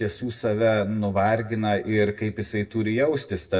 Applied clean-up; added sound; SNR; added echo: neural separator model SepFormer DNS4.